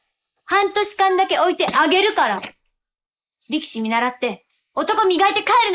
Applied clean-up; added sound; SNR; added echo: neural mask model Resemble Enhance denoiser.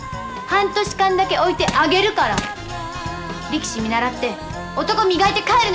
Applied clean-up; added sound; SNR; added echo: none; Crushing; 10 dB; none.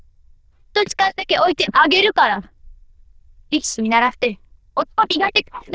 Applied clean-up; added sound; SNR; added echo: neural diffusion model UNIVERSE++.